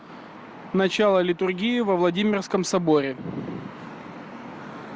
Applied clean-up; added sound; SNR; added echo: none; none; none; none.